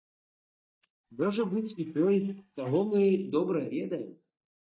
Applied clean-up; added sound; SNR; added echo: neural mask model DeepFilterNet 3.